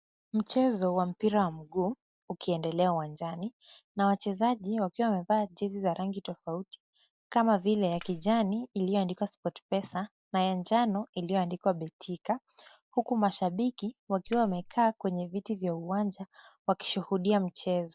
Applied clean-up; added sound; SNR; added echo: neural mask model DeepFilterNet 3.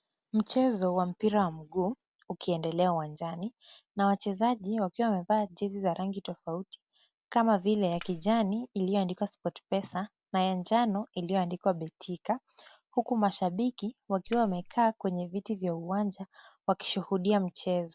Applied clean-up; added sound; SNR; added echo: none; Cutlery, silverware; 16 dB; none.